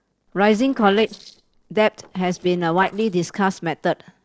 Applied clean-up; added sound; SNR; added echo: neural separator model SepFormer DNS4.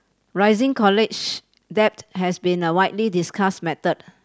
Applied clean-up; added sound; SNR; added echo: none; none; none; none.